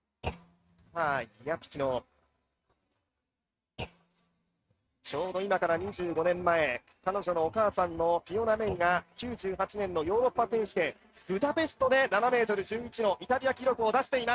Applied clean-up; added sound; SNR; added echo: neural mask model RNNoise.